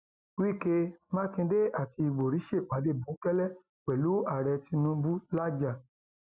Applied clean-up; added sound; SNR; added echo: none; none; none; none.